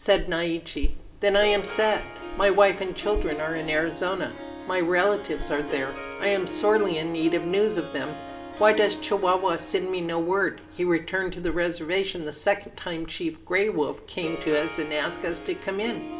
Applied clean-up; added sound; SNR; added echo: none; Harp; 13 dB; reverberation time 1.8 s.